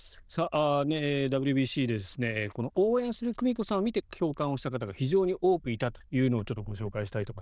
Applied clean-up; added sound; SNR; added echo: neural diffusion model UNIVERSE++.